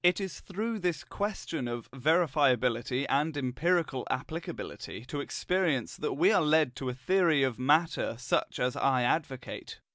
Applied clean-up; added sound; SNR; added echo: none; none; none; none.